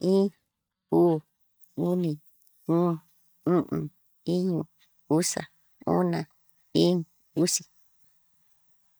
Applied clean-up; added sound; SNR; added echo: neural mask model DeepFilterNet 3.